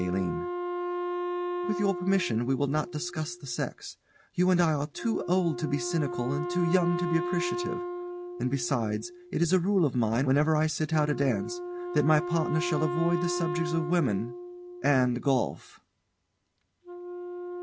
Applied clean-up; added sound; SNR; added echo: none; Wind instrument, woodwind instrument; 7 dB; none.